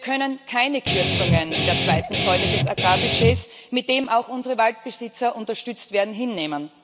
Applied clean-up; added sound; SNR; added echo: none; Guitar; -2 dB; none.